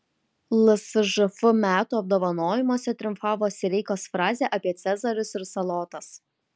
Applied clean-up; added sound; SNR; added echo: none; none; none; none.